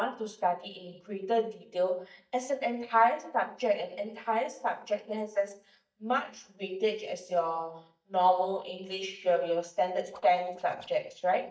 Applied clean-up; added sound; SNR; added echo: neural mask model DeepFilterNet 3.